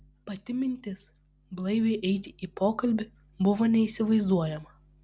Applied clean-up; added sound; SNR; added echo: none; none; none; none.